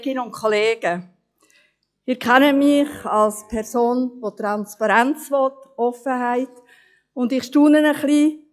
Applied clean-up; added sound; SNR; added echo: classical method log-MMSE.